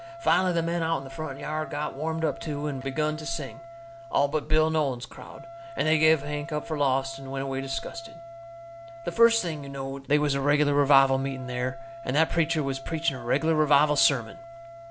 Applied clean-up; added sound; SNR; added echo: none; Wind instrument, woodwind instrument; 15 dB; none.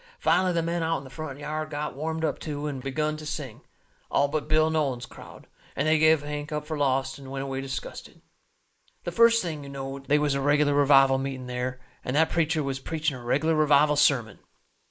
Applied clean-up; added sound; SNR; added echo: neural mask model Resemble Enhance denoiser.